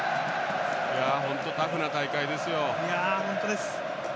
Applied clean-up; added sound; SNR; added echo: none; none; none; none.